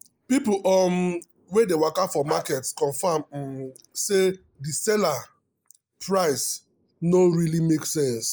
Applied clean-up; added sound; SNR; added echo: neural mask model Resemble Enhance denoiser.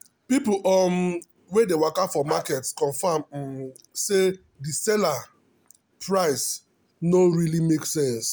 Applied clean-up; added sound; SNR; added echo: none; Bark; 15 dB; none.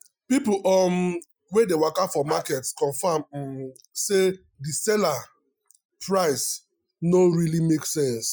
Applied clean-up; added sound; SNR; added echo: classical method Wiener filter.